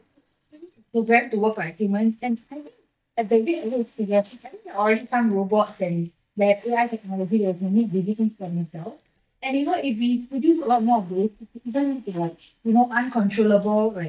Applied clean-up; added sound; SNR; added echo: neural mask model DeepFilterNet 3.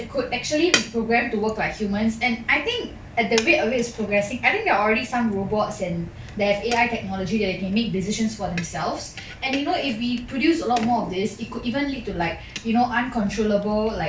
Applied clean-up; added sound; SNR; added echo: none; none; none; none.